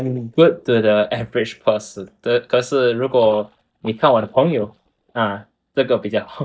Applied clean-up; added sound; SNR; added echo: neural mask model DeepFilterNet 3.